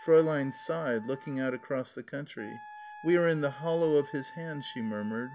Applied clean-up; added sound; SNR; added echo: none; Wind instrument, woodwind instrument; 18 dB; none.